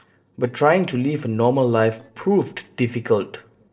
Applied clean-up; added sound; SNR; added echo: neural separator model SepFormer DNS4.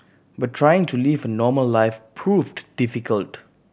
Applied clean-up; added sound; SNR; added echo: none; none; none; none.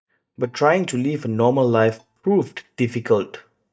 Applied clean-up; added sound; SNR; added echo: neural mask model DeepFilterNet 3.